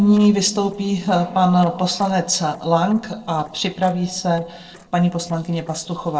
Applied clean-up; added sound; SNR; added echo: neural separator model SepFormer DNS4.